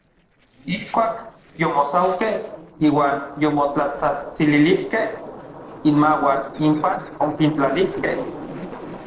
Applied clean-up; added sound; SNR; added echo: neural separator model SepFormer DNS4.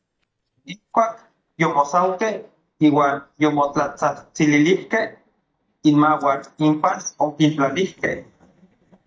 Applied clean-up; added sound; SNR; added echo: neural mask model DeepFilterNet 3.